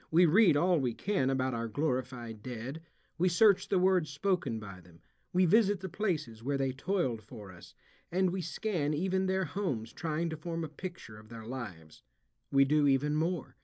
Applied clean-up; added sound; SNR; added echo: none; none; none; none.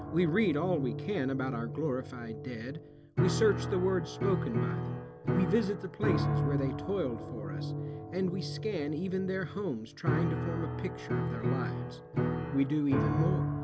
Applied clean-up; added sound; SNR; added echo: none; Piano; 1 dB; none.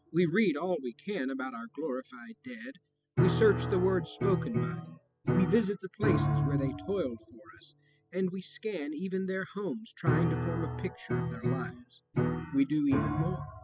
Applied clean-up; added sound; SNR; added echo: classical method spectral subtraction.